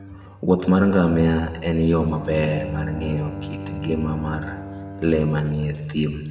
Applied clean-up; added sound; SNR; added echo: none; Bowed string instrument; 13 dB; reverberation time 1.6 s.